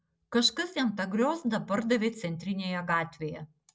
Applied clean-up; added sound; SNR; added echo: none; none; none; none.